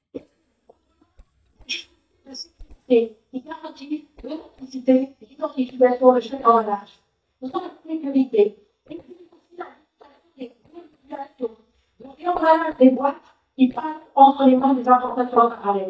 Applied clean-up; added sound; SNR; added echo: neural mask model DeepFilterNet 3.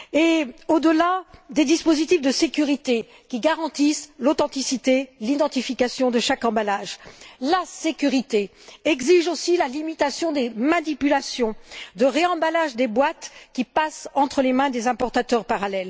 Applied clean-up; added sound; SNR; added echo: none; none; none; none.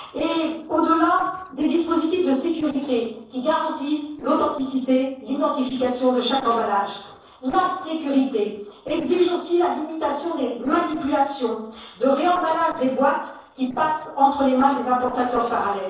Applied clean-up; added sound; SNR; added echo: neural separator model SepFormer DNS4.